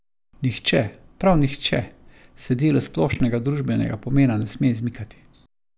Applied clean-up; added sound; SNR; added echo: none; none; none; none.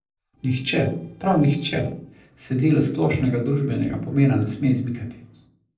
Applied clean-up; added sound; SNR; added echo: neural separator model SepFormer DNS4.